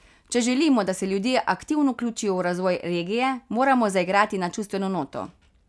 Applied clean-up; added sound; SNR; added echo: none; none; none; none.